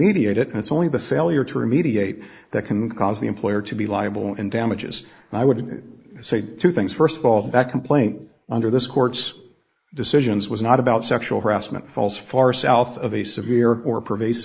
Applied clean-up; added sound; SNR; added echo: neural mask model Resemble Enhance denoiser.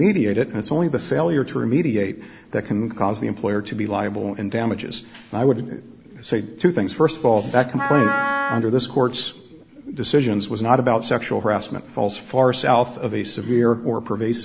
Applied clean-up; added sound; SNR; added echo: none; Wind instrument, woodwind instrument; 4 dB; none.